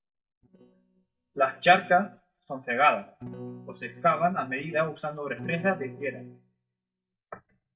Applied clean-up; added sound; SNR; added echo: neural mask model DeepFilterNet 3.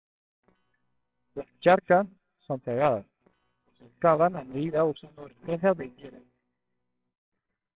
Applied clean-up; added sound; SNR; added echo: neural separator model SepFormer WHAMR!.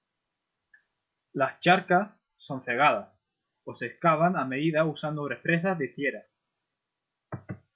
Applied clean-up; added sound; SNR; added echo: none; none; none; none.